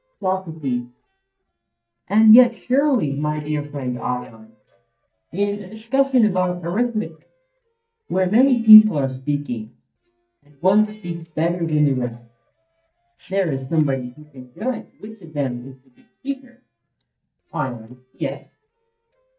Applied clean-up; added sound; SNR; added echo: neural mask model DeepFilterNet 3.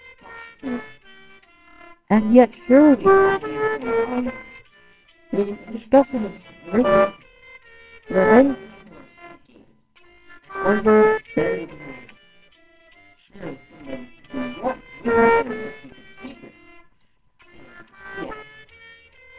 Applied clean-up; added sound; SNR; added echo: neural separator model SepFormer WHAMR!.